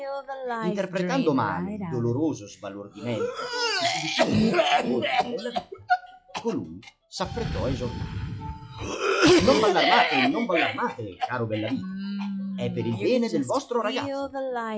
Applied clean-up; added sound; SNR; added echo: classical method log-MMSE.